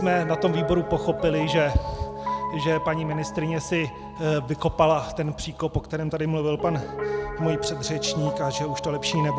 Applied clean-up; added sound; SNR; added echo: none; Piano; 6 dB; none.